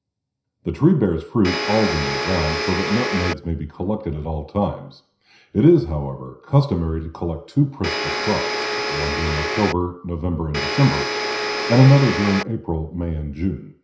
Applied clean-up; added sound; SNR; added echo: none; Domestic sounds, home sounds; 3 dB; reverberation time 0.5 s.